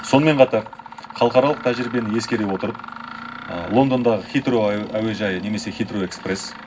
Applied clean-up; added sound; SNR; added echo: none; Mechanisms; 15 dB; reverberation time 0.4 s.